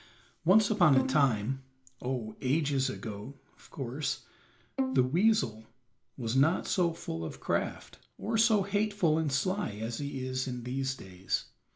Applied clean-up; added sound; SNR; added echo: none; Bowed string instrument; 7 dB; none.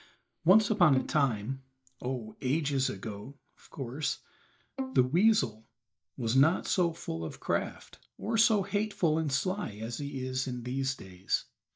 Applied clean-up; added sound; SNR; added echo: neural mask model DeepFilterNet 3.